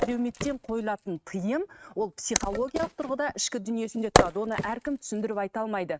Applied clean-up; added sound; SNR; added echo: neural mask model RNNoise.